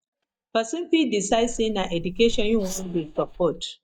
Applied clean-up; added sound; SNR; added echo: neural mask model DeepFilterNet 3.